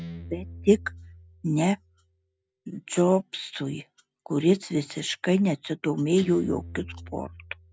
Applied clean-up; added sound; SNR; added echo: none; Guitar; 18 dB; none.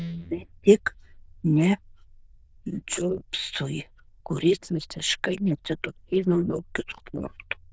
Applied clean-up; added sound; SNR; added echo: neural diffusion model UNIVERSE++.